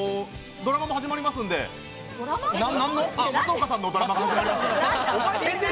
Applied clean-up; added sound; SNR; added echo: none; none; none; none.